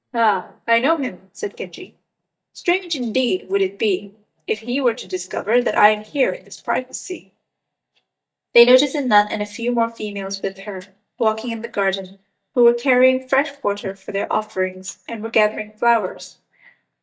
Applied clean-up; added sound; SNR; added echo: neural mask model DeepFilterNet 3.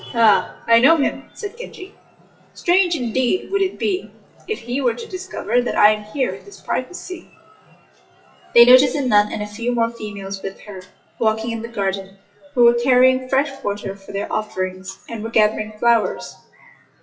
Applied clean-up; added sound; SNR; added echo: classical method WPE with log-MMSE.